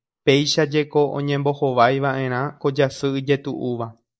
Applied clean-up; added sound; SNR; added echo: neural mask model Resemble Enhance denoiser.